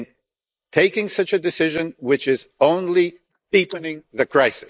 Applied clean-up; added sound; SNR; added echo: neural mask model Resemble Enhance denoiser.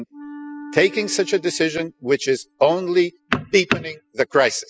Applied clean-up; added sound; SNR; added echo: classical method spectral subtraction.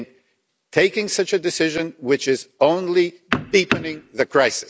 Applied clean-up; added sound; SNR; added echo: none; none; none; none.